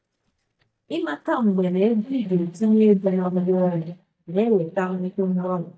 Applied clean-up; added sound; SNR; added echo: neural mask model DeepFilterNet 3.